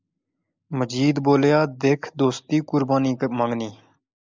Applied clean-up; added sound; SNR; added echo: neural mask model Resemble Enhance denoiser.